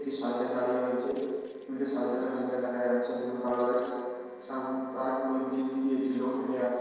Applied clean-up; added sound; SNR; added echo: neural separator model SepFormer DNS4.